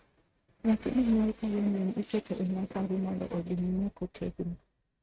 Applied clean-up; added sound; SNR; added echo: neural mask model RNNoise.